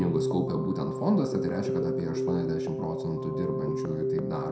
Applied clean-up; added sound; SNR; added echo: none; Keyboard (musical); 1 dB; reverberation time 0.6 s.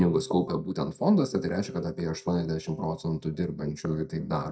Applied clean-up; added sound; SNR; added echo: neural mask model DeepFilterNet 3.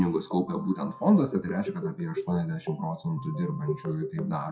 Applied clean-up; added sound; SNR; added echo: classical method WPE with log-MMSE.